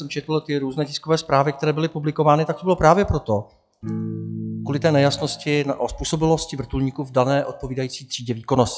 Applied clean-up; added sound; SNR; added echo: classical method log-MMSE.